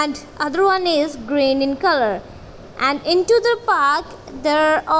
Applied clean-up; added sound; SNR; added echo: none; none; none; none.